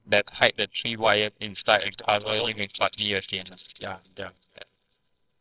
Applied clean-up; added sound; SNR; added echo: neural separator model SepFormer WHAMR!.